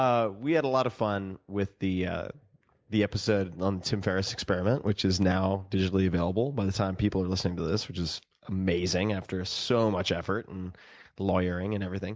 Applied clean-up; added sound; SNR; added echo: none; none; none; none.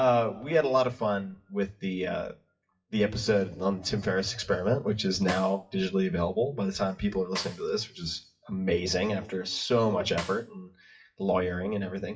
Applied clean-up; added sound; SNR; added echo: classical method WPE with log-MMSE.